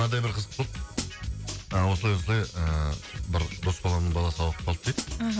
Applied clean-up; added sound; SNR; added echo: none; Hi-hat; 16 dB; none.